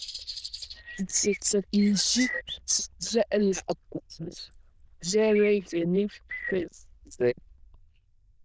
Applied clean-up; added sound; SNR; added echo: neural diffusion model UNIVERSE++.